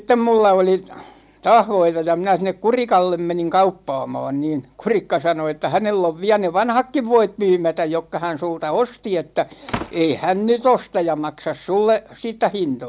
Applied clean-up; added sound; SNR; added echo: none; Slam; 16 dB; none.